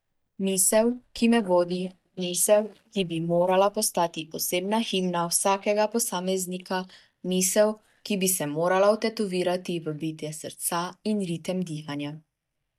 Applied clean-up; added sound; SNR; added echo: neural mask model DeepFilterNet 3.